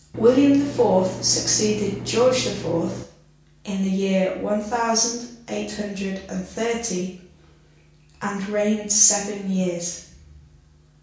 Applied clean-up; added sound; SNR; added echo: none; Engine; 10 dB; reverberation time 0.6 s.